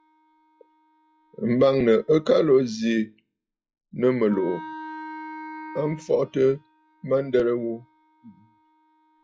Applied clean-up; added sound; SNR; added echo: classical method log-MMSE.